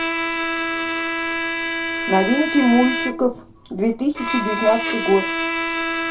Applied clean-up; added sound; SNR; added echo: none; Bowed string instrument; 2 dB; reverberation time 0.2 s.